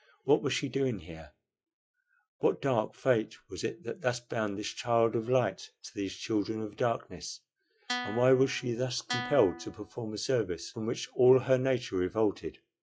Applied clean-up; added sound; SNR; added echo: classical method log-MMSE.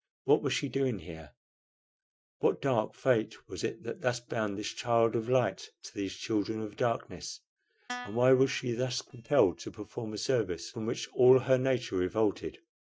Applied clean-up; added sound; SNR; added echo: neural mask model DeepFilterNet 3.